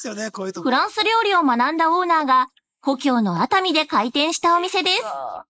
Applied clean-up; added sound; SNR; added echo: neural mask model Resemble Enhance denoiser.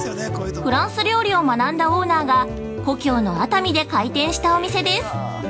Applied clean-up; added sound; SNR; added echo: none; Piano; 20 dB; none.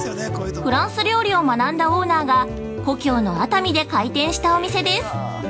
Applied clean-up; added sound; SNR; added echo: none; none; none; none.